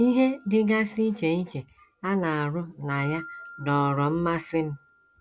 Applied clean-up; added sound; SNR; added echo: none; Glockenspiel; 20 dB; none.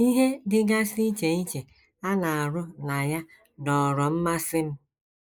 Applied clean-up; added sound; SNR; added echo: neural mask model Resemble Enhance denoiser.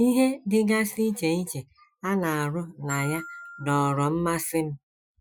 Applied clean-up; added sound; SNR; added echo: classical method Wiener filter.